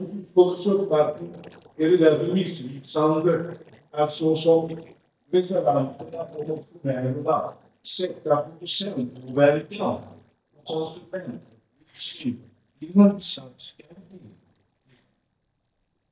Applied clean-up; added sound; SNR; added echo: neural mask model DeepFilterNet 3.